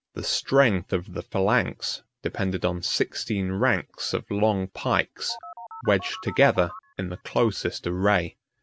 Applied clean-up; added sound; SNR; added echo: none; Telephone; 15 dB; none.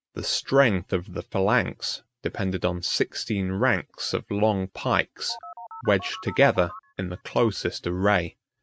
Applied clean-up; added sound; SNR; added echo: neural mask model RNNoise.